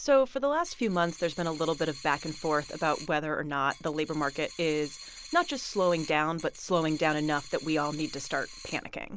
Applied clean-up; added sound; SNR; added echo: none; Coin (dropping); 17 dB; none.